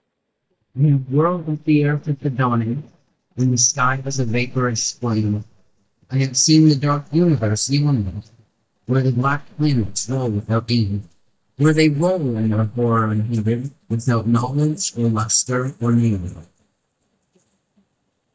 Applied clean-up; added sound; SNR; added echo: neural mask model DeepFilterNet 3.